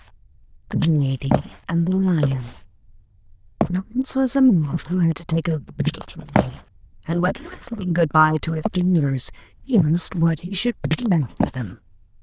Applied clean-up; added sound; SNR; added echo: neural diffusion model UNIVERSE++.